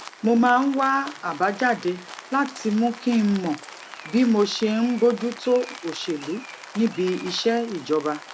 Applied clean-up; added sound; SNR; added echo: none; Rain; 17 dB; none.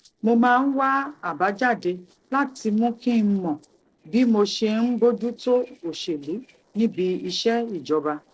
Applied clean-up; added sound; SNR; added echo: neural separator model SepFormer DNS4.